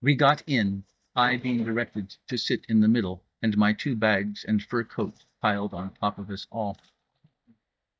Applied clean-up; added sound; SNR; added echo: neural mask model DeepFilterNet 3.